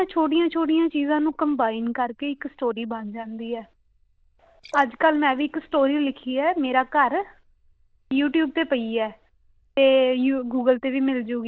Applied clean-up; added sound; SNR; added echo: neural diffusion model UNIVERSE++.